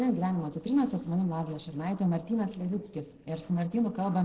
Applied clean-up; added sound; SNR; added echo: neural separator model SepFormer DNS4.